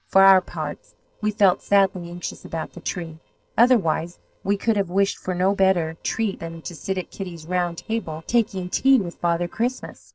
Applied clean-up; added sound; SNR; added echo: neural separator model SepFormer DNS4.